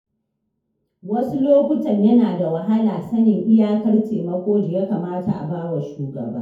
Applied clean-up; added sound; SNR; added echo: none; none; none; reverberation time 0.6 s.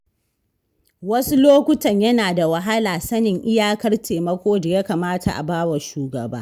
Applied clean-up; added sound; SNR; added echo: none; none; none; none.